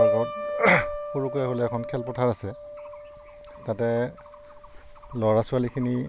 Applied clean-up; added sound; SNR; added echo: none; Piano; 5 dB; none.